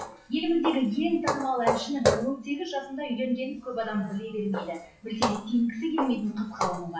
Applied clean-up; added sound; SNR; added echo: classical method WPE with log-MMSE.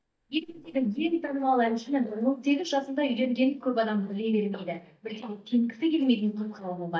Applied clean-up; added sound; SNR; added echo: neural mask model DeepFilterNet 3.